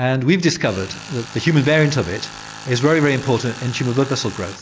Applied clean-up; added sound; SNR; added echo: none; Tools; 16 dB; none.